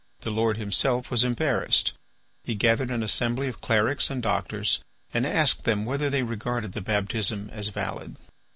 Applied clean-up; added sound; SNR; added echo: none; none; none; none.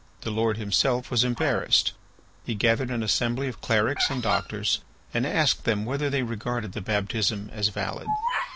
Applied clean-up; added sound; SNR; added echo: none; Bird vocalization, bird call, bird song; 11 dB; none.